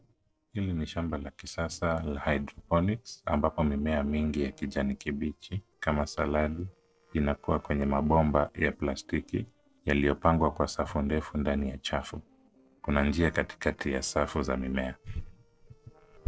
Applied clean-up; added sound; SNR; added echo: neural separator model SepFormer DNS4.